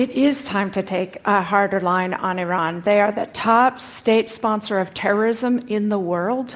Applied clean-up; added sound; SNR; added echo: none; none; none; none.